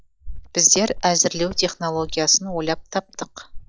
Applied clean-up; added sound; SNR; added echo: classical method log-MMSE.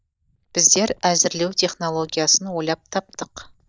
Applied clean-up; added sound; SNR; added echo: neural mask model DeepFilterNet 3.